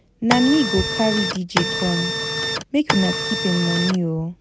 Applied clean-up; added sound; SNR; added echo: none; Printer; 2 dB; none.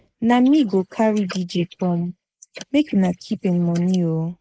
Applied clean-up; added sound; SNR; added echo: neural mask model Resemble Enhance denoiser.